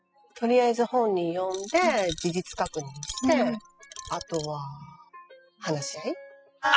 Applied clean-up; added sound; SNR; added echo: classical method spectral subtraction.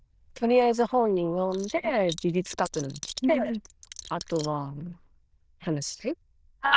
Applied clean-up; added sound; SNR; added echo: neural diffusion model UNIVERSE++.